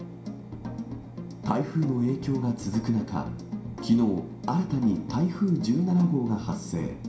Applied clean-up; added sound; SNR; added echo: none; Engine; 18 dB; reverberation time 0.5 s.